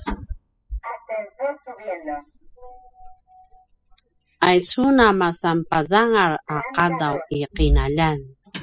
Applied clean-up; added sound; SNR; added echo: classical method spectral subtraction.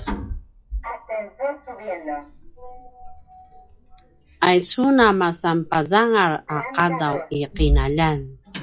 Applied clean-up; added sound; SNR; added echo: classical method log-MMSE.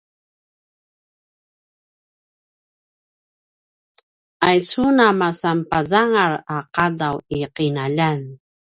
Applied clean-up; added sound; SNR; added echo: none; none; none; none.